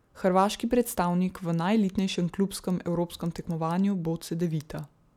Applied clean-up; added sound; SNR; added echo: none; none; none; none.